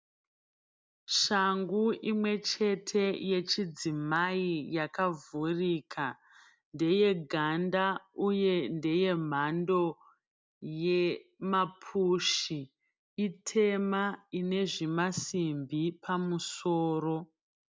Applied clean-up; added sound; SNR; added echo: none; none; none; none.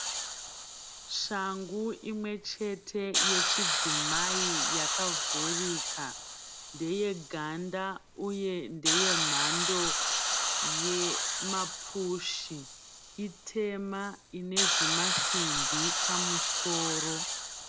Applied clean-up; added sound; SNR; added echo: none; Hiss; -4 dB; none.